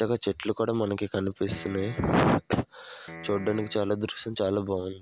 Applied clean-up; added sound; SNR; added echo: none; Piano; 16 dB; none.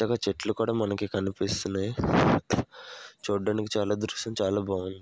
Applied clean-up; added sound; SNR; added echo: none; none; none; none.